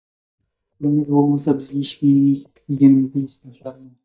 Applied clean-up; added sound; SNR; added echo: neural mask model DeepFilterNet 3.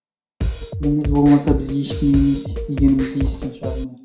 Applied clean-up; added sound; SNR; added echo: none; Drum kit; 5 dB; reverberation time 0.5 s.